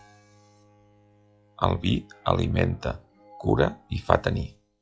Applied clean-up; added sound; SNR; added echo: classical method log-MMSE.